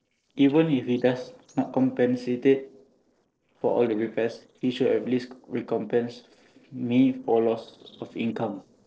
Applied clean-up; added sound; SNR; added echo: neural separator model SepFormer DNS4.